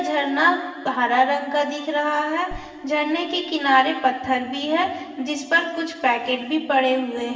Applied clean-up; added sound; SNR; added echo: none; Bass drum; 19 dB; reverberation time 2.3 s.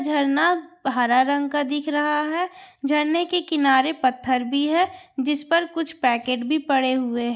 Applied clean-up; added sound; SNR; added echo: none; none; none; none.